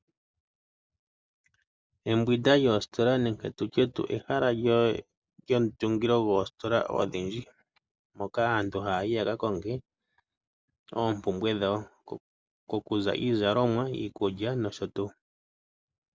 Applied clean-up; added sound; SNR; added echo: none; none; none; none.